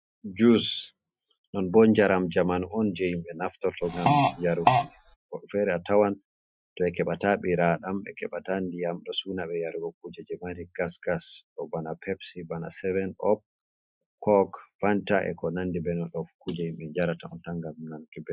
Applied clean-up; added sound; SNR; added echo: classical method Wiener filter.